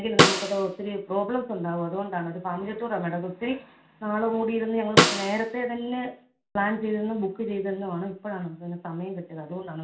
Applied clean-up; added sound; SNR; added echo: none; Snare drum; -4 dB; reverberation time 0.4 s.